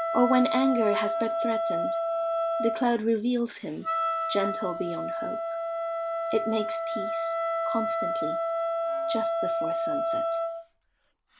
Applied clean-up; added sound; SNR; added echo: none; Wind instrument, woodwind instrument; -1 dB; none.